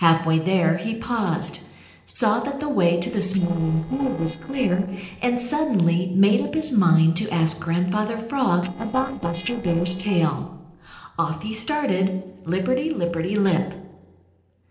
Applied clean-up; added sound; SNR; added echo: neural separator model SepFormer DNS4.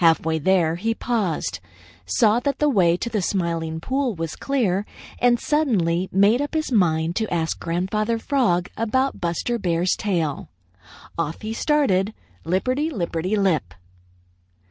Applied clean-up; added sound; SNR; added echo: none; none; none; none.